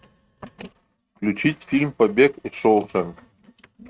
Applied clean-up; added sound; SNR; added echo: neural mask model RNNoise.